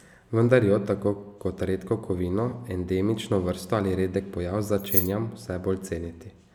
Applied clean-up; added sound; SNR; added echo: none; Keys jangling; 0 dB; none.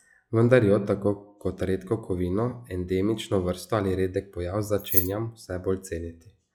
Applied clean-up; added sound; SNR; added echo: classical method log-MMSE.